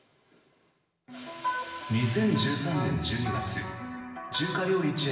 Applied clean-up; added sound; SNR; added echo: none; none; none; reverberation time 1.2 s.